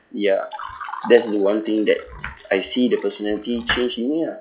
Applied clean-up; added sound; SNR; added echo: classical method log-MMSE.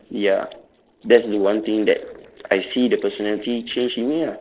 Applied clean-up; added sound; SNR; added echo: neural separator model SepFormer DNS4.